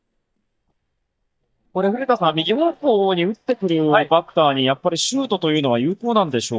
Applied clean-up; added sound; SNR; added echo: neural mask model DeepFilterNet 3.